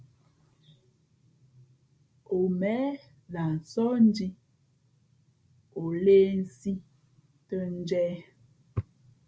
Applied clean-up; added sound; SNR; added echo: none; none; none; none.